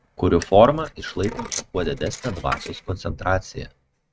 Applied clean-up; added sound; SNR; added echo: neural mask model RNNoise.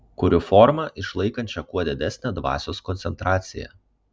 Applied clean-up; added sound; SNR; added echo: none; none; none; none.